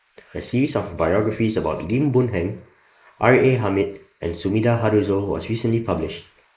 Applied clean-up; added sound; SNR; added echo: neural mask model Resemble Enhance denoiser.